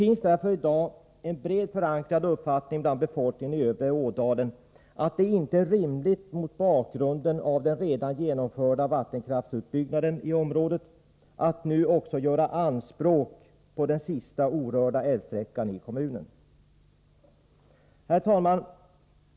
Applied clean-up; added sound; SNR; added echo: none; none; none; none.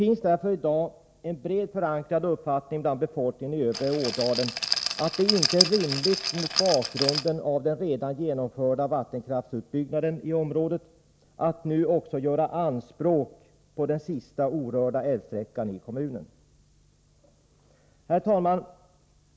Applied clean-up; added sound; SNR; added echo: none; Rattle; 1 dB; none.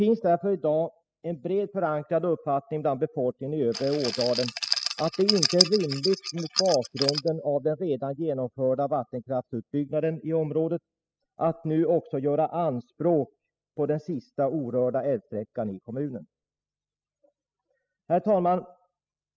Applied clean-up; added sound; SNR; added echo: classical method spectral subtraction.